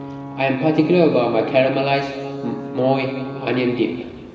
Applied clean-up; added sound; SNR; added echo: none; Alarm / Ocean / Boat, Water vehicle; 12 dB; reverberation time 1.8 s.